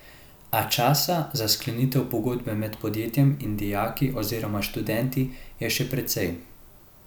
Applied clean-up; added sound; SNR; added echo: none; none; none; none.